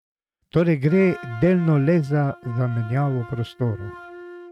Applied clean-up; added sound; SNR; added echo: neural mask model RNNoise.